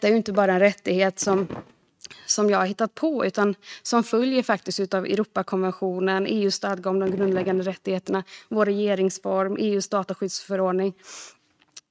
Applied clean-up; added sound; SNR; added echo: neural mask model RNNoise.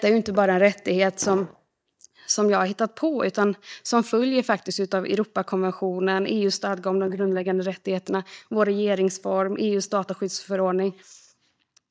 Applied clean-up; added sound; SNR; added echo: neural mask model DeepFilterNet 3.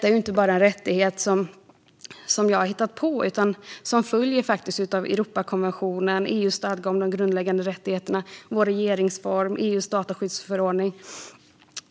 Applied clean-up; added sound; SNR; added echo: none; none; none; none.